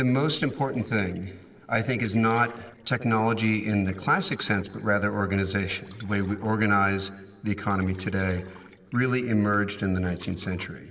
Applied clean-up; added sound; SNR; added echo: neural separator model SepFormer DNS4.